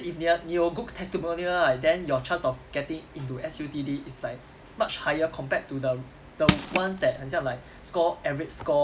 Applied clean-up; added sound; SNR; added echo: none; Crushing; -1 dB; none.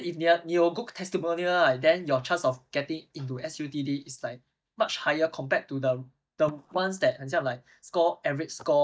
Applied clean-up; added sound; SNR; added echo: neural mask model DeepFilterNet 3.